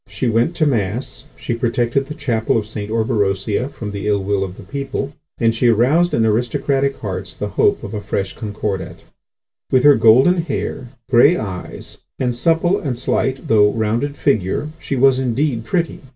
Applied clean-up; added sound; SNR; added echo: none; none; none; reverberation time 0.1 s.